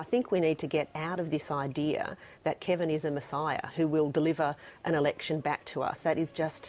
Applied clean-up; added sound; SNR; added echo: none; none; none; none.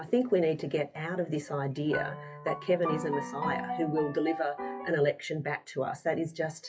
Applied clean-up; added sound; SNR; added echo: classical method WPE with log-MMSE.